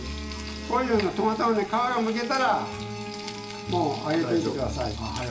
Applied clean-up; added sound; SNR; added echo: none; Bowed string instrument; 14 dB; reverberation time 0.4 s.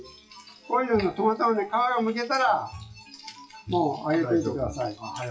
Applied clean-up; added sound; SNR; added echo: classical method WPE with log-MMSE.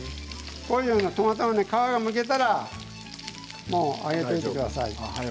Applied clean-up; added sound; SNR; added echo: none; none; none; none.